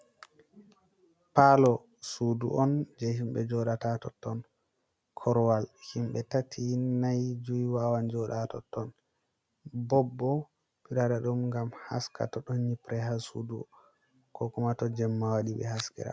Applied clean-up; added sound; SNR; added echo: none; none; none; none.